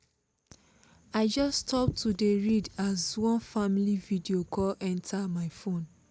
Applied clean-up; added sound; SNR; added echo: none; Writing; 19 dB; none.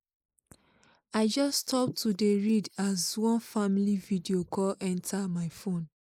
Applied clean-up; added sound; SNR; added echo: neural mask model Resemble Enhance denoiser.